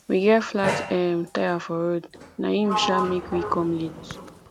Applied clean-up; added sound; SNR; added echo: none; Sliding door; 8 dB; none.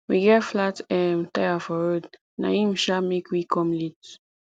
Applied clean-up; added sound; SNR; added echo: none; none; none; none.